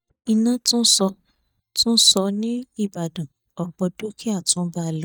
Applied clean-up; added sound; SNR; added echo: neural mask model DeepFilterNet 3.